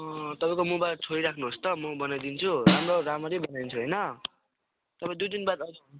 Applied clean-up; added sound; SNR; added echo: none; Snare drum; -3 dB; none.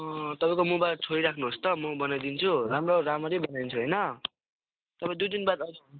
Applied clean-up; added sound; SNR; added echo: neural mask model Resemble Enhance denoiser.